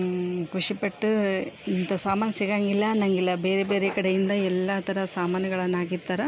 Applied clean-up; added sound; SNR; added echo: none; none; none; none.